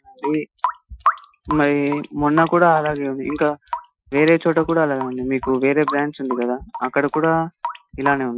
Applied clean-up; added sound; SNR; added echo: classical method Wiener filter.